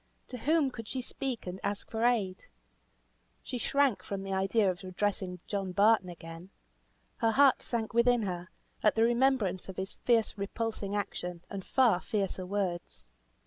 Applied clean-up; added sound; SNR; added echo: none; none; none; none.